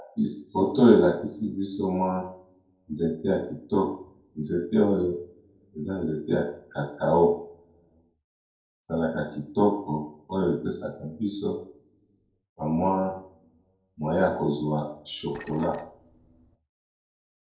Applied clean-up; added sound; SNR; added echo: neural separator model SepFormer DNS4.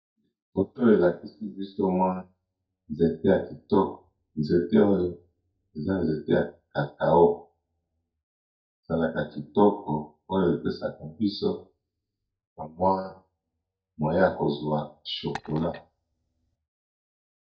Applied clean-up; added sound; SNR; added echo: neural mask model DeepFilterNet 3.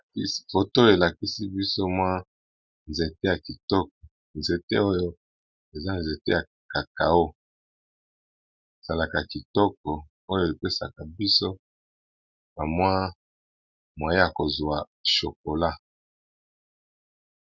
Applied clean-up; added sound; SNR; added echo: none; none; none; none.